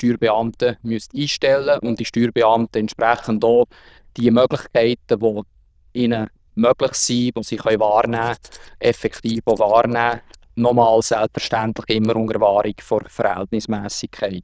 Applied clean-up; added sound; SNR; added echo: neural diffusion model UNIVERSE++.